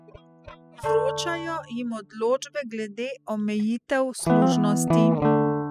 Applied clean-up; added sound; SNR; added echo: classical method spectral subtraction.